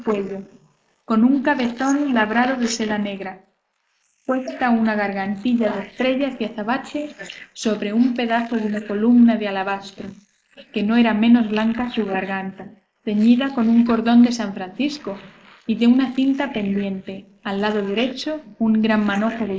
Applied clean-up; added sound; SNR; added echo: neural mask model Resemble Enhance denoiser.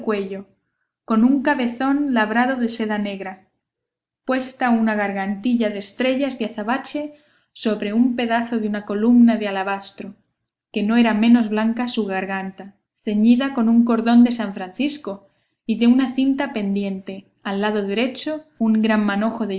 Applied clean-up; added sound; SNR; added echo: none; none; none; none.